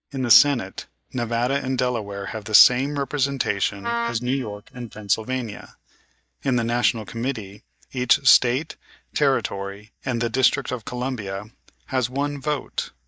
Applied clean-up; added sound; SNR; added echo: neural mask model DeepFilterNet 3.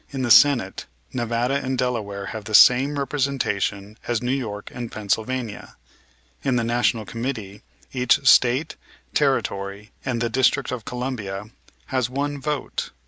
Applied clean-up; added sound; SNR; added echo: none; none; none; none.